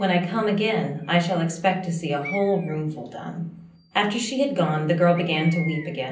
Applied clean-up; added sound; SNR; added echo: none; Bird; 19 dB; reverberation time 0.6 s.